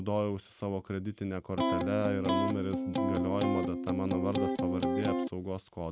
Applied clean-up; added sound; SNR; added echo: none; Electric guitar; -3 dB; none.